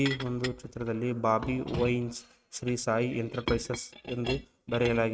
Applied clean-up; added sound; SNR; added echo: neural mask model RNNoise.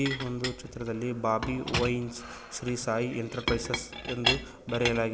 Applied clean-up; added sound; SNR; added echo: none; Chink, clink; 4 dB; none.